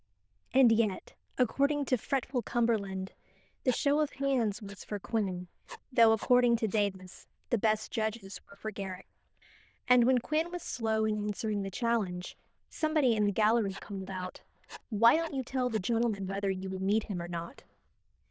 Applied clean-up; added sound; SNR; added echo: neural diffusion model UNIVERSE++.